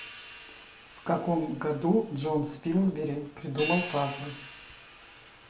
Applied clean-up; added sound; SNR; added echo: none; Hi-hat; 12 dB; reverberation time 0.5 s.